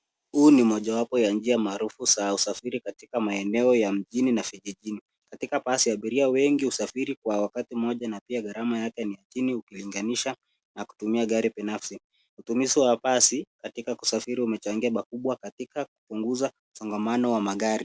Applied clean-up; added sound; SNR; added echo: none; none; none; none.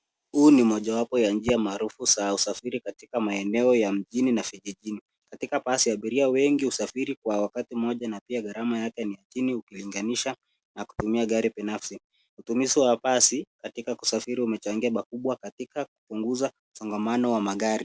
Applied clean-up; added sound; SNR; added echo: none; Tap; 19 dB; none.